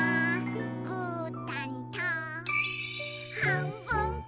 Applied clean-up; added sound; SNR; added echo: none; Acoustic guitar; 5 dB; none.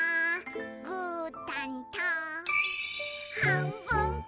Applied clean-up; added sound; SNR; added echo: none; none; none; none.